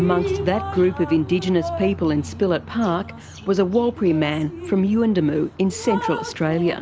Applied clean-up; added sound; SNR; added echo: none; Drip; 11 dB; none.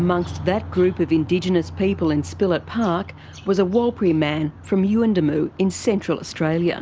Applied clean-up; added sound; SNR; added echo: none; none; none; none.